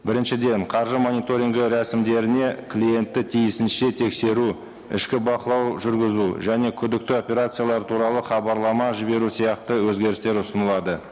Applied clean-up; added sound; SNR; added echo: none; none; none; none.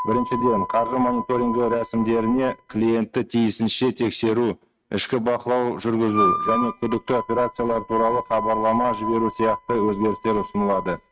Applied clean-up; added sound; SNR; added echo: neural mask model RNNoise.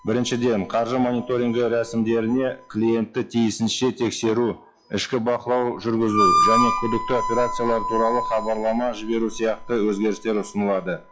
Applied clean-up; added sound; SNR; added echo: classical method log-MMSE.